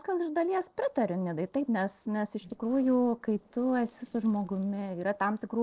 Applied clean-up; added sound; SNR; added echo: neural separator model SepFormer DNS4.